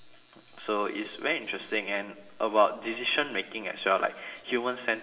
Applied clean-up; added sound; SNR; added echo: none; none; none; reverberation time 0.9 s.